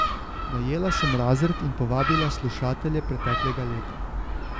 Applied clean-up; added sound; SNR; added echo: none; Gull, seagull; 2 dB; none.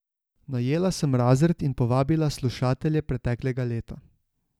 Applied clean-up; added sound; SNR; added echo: none; none; none; none.